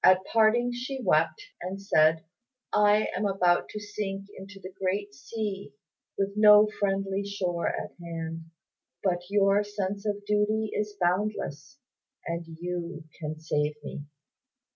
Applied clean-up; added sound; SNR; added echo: none; none; none; none.